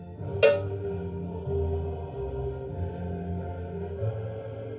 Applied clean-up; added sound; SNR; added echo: none; Cowbell; -2 dB; reverberation time 2.0 s.